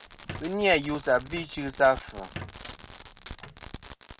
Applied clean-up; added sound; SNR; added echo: none; Squeak + Fireworks; 12 dB; none.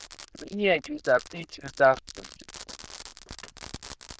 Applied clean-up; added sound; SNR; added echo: neural diffusion model UNIVERSE++.